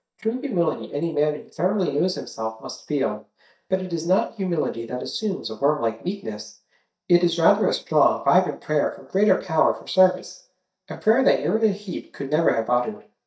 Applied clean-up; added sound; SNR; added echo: neural mask model DeepFilterNet 3.